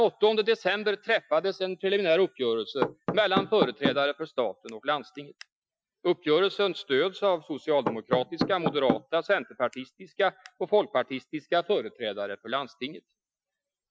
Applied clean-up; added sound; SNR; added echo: classical method Wiener filter.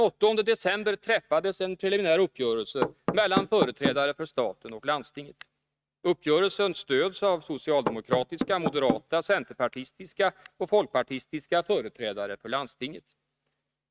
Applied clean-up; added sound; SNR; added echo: neural mask model RNNoise.